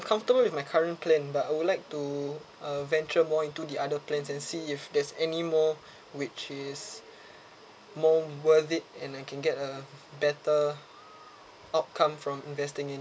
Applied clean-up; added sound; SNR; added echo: none; none; none; none.